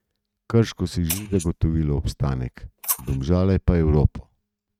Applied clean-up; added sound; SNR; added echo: neural mask model RNNoise.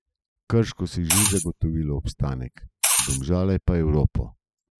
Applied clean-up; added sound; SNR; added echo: classical method spectral subtraction.